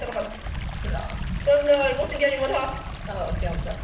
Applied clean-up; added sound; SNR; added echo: none; Stream; 16 dB; reverberation time 0.9 s.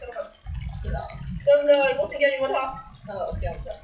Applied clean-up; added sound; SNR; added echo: classical method WPE with log-MMSE.